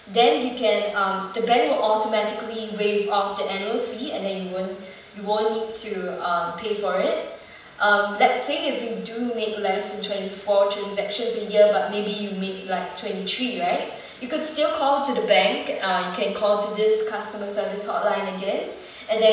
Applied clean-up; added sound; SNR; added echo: none; none; none; reverberation time 0.8 s.